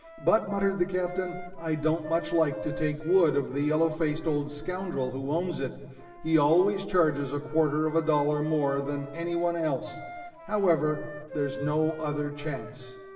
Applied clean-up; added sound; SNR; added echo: none; Wind instrument, woodwind instrument; 16 dB; reverberation time 1.3 s.